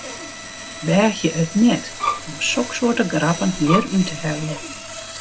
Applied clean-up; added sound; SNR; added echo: none; Bowed string instrument + Sawing; 8 dB; none.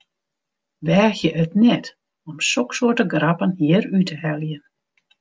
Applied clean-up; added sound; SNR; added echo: none; none; none; none.